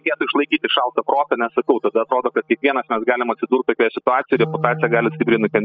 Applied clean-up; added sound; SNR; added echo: classical method spectral subtraction.